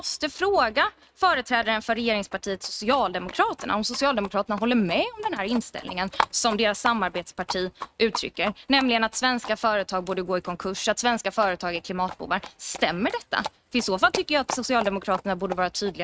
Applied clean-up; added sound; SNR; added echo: neural mask model RNNoise.